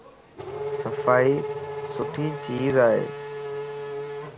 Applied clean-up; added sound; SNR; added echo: none; Race car, auto racing / Accelerating, revving, vroom; 6 dB; none.